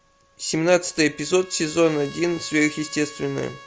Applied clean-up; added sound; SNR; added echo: none; Trumpet; 20 dB; none.